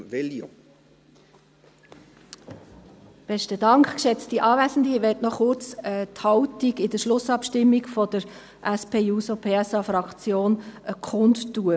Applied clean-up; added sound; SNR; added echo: none; none; none; none.